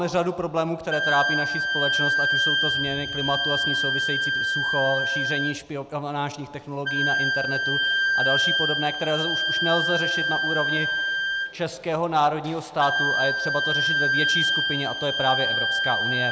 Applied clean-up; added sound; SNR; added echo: none; Wind instrument, woodwind instrument; -3 dB; none.